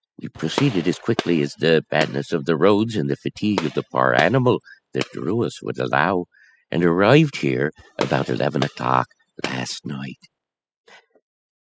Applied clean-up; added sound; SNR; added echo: classical method spectral subtraction.